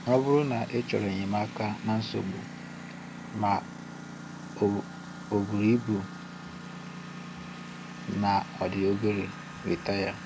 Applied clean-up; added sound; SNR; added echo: none; Engine; 11 dB; none.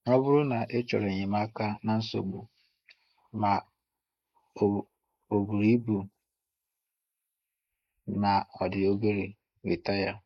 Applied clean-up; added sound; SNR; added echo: neural mask model Resemble Enhance denoiser.